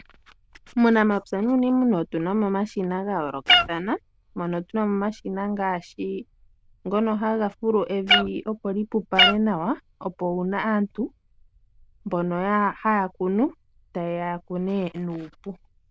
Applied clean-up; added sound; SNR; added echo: neural diffusion model UNIVERSE++.